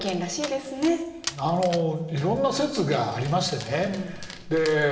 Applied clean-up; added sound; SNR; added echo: none; Dog; 15 dB; reverberation time 1.0 s.